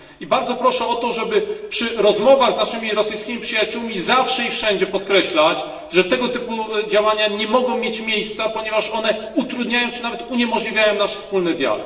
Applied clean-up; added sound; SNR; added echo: none; none; none; reverberation time 1.1 s.